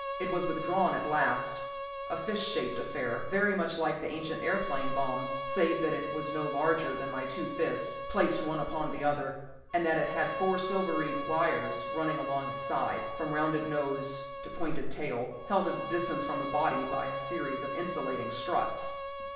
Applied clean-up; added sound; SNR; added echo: none; Bowed string instrument; 6 dB; reverberation time 0.9 s.